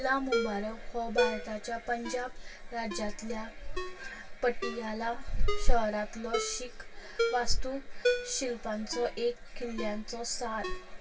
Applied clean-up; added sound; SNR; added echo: none; Ringtone; 8 dB; reverberation time 0.1 s.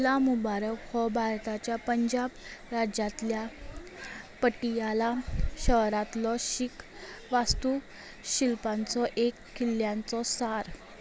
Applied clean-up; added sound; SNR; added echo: none; none; none; none.